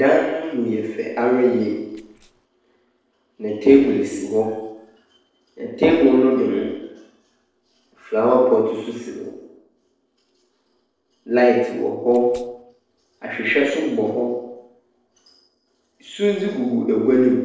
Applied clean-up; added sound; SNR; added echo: neural separator model SepFormer DNS4.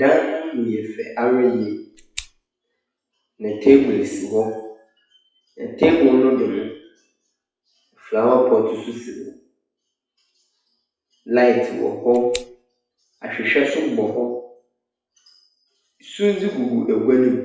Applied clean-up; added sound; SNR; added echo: classical method WPE with log-MMSE.